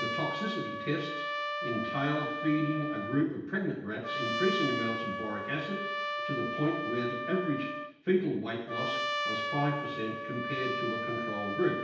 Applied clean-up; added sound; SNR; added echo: none; Trumpet; 2 dB; reverberation time 0.9 s.